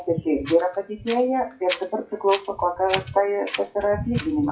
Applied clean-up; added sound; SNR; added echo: classical method WPE with log-MMSE.